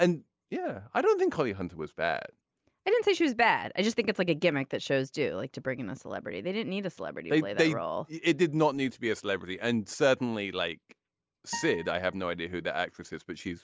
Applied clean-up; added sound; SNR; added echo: none; Acoustic guitar; 16 dB; none.